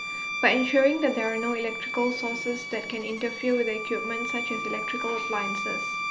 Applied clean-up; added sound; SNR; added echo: none; Bowed string instrument; 5 dB; none.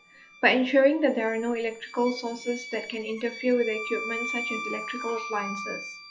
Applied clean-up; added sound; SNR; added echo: classical method log-MMSE.